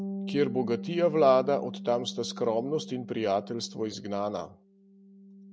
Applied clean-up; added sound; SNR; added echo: none; Bass guitar; 11 dB; none.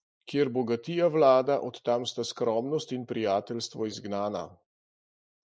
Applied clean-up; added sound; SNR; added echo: neural mask model Resemble Enhance denoiser.